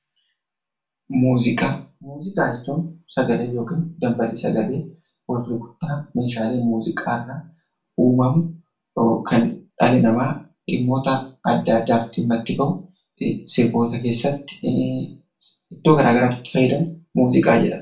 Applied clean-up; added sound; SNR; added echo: none; none; none; reverberation time 0.3 s.